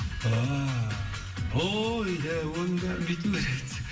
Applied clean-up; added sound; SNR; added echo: none; none; none; reverberation time 0.9 s.